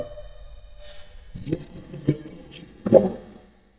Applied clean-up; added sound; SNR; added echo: neural mask model DeepFilterNet 3.